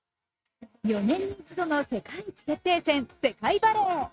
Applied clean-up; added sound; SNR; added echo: neural mask model RNNoise.